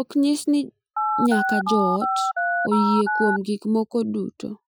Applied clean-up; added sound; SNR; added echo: classical method Wiener filter.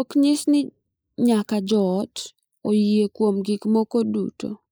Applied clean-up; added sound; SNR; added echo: neural mask model Resemble Enhance denoiser.